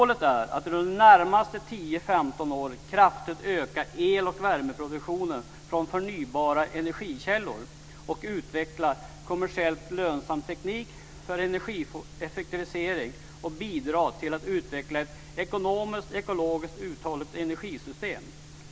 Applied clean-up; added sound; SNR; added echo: none; none; none; none.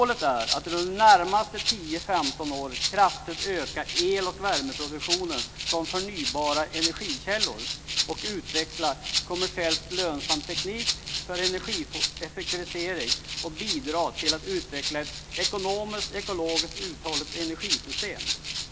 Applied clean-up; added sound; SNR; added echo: none; Rattle (instrument); 3 dB; none.